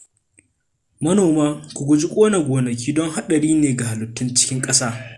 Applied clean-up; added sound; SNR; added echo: none; none; none; none.